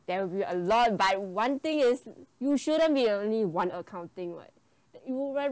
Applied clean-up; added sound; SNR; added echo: none; none; none; none.